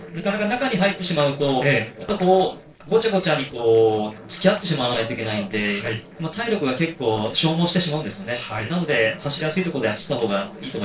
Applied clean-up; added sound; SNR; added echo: neural separator model SepFormer DNS4.